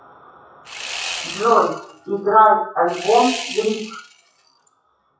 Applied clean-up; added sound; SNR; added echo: classical method WPE with log-MMSE.